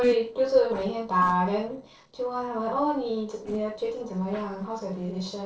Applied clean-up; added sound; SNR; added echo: neural separator model SepFormer DNS4.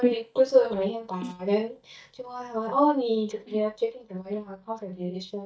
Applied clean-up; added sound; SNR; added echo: neural mask model DeepFilterNet 3.